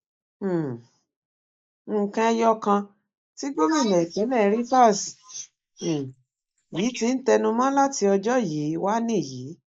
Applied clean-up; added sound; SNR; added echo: neural mask model Resemble Enhance denoiser.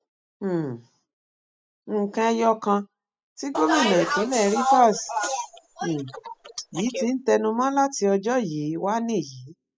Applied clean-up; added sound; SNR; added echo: classical method spectral subtraction.